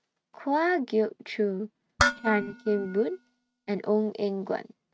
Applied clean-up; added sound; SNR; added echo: neural mask model RNNoise.